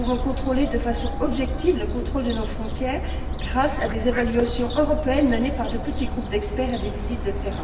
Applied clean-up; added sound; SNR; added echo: none; Fowl; 2 dB; reverberation time 1.4 s.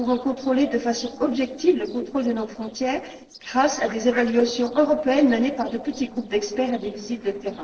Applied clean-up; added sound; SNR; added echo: neural separator model SepFormer DNS4.